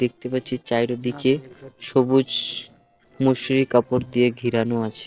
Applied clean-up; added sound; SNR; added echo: neural separator model SepFormer DNS4.